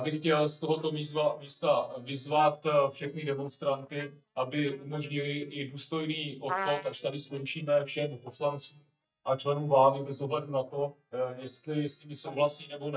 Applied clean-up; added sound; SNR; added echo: neural mask model DeepFilterNet 3.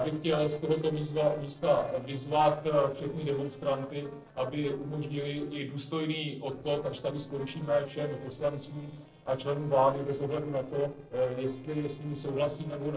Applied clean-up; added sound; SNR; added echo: neural separator model SepFormer DNS4.